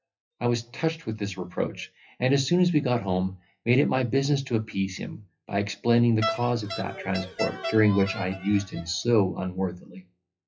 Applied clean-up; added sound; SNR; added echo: classical method WPE with log-MMSE.